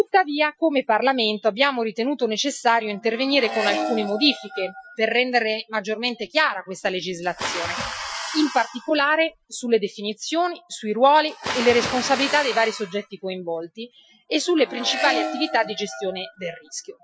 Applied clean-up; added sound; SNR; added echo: classical method Wiener filter.